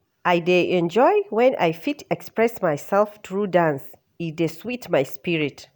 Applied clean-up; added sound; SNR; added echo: none; none; none; none.